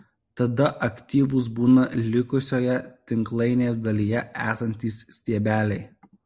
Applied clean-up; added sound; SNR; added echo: none; none; none; none.